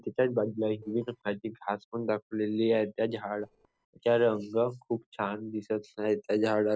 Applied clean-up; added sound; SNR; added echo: neural separator model SepFormer DNS4.